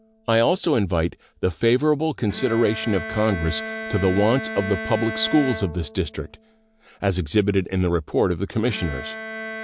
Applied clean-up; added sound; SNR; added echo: none; Bowed string instrument; 12 dB; none.